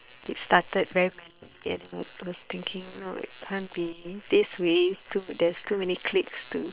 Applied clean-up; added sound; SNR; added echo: neural separator model SepFormer WHAM!.